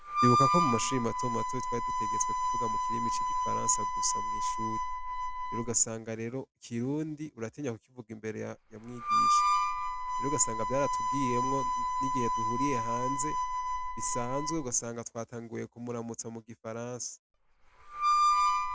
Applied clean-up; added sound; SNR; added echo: none; Harmonica; -4 dB; none.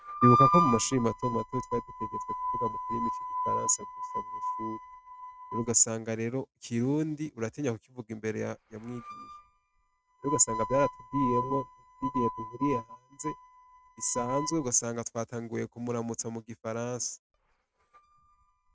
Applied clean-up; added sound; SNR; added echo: neural mask model RNNoise.